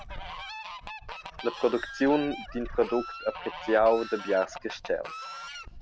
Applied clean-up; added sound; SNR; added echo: none; Fowl; 11 dB; none.